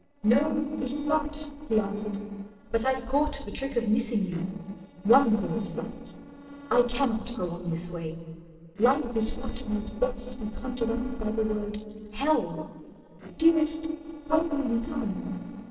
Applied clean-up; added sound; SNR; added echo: neural separator model SepFormer DNS4.